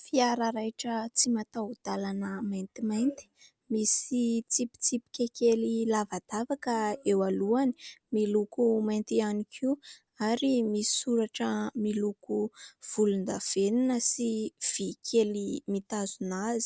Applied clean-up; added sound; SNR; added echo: none; none; none; none.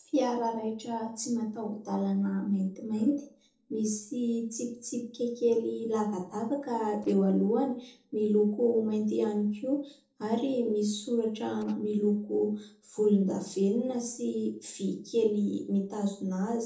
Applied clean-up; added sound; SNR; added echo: neural separator model SepFormer DNS4.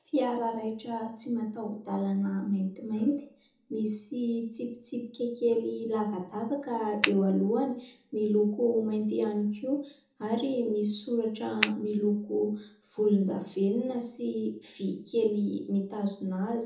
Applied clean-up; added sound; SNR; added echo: none; Finger snapping; -1 dB; reverberation time 0.8 s.